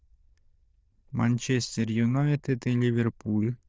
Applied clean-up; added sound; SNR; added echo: neural diffusion model UNIVERSE++.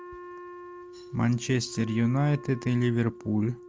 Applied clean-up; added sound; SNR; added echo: none; Wind instrument, woodwind instrument; 16 dB; none.